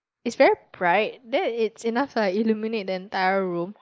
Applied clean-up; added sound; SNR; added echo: neural mask model Resemble Enhance denoiser.